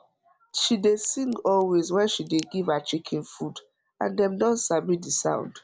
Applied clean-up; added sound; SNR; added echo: none; Crack; 19 dB; none.